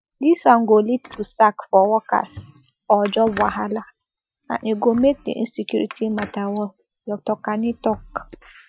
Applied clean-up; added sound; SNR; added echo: classical method Wiener filter.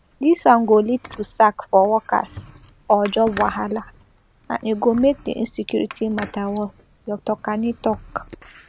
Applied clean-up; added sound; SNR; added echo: none; Squeak; 20 dB; none.